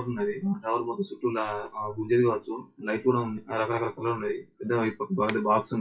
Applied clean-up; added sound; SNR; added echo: classical method WPE with log-MMSE.